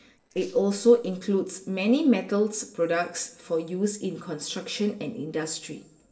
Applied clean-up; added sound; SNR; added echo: neural separator model SepFormer DNS4.